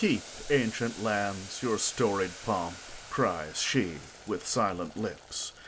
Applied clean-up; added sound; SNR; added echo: none; Boiling; 16 dB; none.